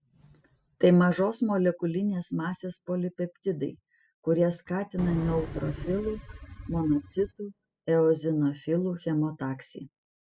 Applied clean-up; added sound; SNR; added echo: classical method spectral subtraction.